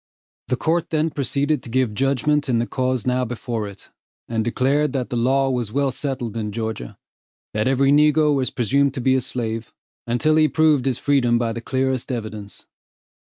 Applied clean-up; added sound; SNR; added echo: none; none; none; none.